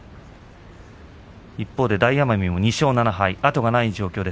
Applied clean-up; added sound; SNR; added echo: none; none; none; none.